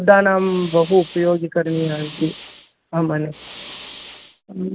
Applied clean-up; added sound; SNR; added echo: none; Fire; 13 dB; none.